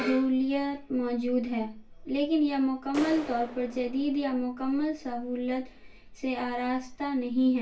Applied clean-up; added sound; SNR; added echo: none; Clapping; 17 dB; reverberation time 0.3 s.